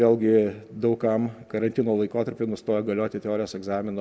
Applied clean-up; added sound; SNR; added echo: none; none; none; none.